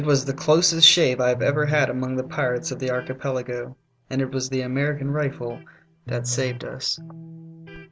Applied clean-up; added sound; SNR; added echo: none; Electric guitar; 14 dB; none.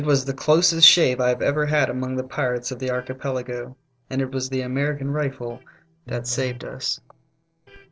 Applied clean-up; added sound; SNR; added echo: neural separator model SepFormer DNS4.